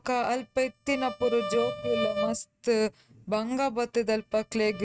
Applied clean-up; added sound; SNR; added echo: neural mask model RNNoise.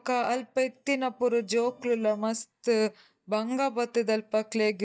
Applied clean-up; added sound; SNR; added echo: neural mask model DeepFilterNet 3.